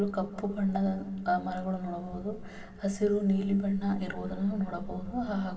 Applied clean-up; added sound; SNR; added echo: none; Thunder; 17 dB; reverberation time 2.1 s.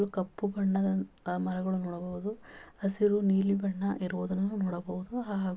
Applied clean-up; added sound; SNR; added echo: none; none; none; none.